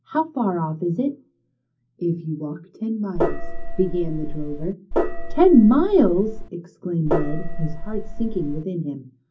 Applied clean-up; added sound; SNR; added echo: none; Gong; 1 dB; reverberation time 0.4 s.